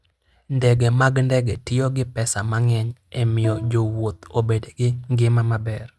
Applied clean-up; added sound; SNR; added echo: neural mask model RNNoise.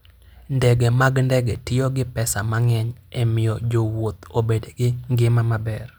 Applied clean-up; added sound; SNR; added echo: none; none; none; none.